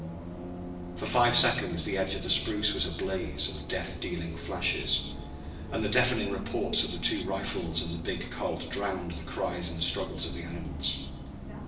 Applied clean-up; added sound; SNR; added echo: none; Bus; 9 dB; reverberation time 0.8 s.